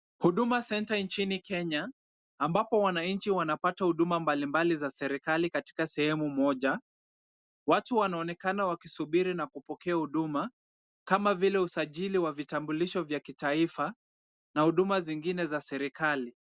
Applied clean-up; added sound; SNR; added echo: none; none; none; none.